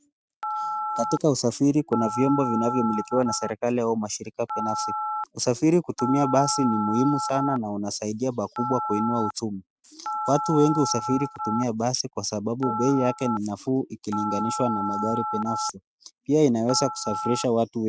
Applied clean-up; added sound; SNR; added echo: neural mask model RNNoise.